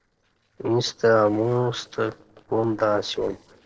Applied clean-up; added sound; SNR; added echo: neural separator model SepFormer DNS4.